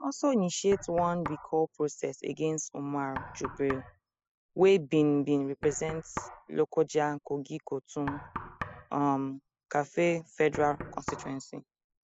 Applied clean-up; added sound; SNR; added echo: classical method spectral subtraction.